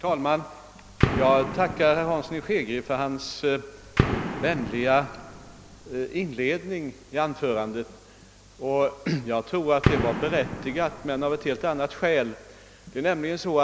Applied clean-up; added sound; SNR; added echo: none; Gunshot, gunfire; 4 dB; none.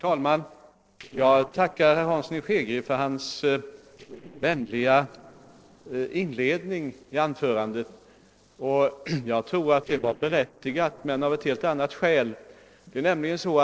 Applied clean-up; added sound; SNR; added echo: neural separator model SepFormer DNS4.